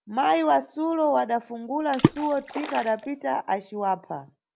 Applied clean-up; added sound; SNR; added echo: none; Water / Splash, splatter; 2 dB; none.